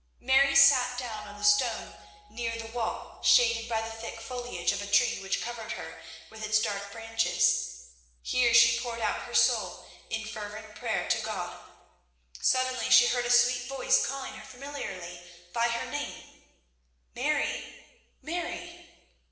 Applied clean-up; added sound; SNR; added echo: none; Piano; 20 dB; reverberation time 0.9 s.